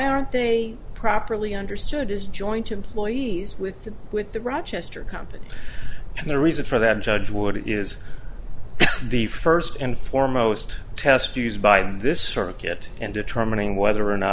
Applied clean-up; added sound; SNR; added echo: none; none; none; none.